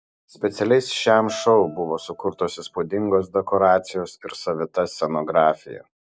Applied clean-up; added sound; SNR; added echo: none; Bowed string instrument; 18 dB; none.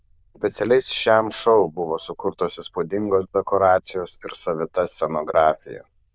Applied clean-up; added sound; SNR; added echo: neural diffusion model UNIVERSE++.